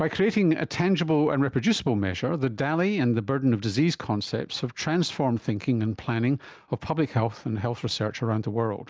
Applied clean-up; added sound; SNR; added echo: none; none; none; none.